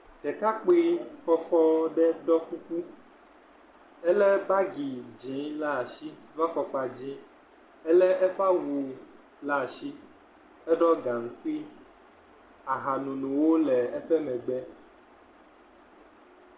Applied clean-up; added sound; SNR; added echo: none; none; none; none.